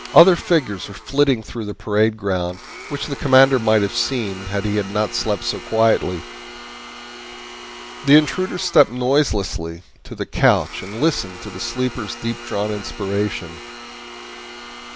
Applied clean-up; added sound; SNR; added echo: none; Domestic sounds, home sounds; 16 dB; none.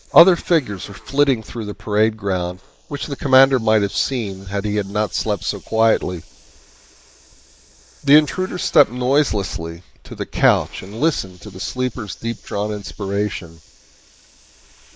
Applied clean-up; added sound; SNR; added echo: neural mask model Resemble Enhance denoiser.